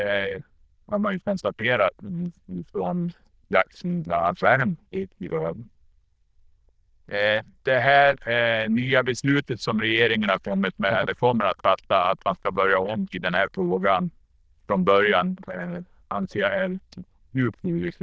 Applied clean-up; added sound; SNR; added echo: neural diffusion model UNIVERSE++.